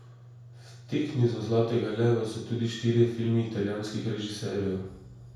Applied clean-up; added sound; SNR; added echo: none; none; none; reverberation time 0.7 s.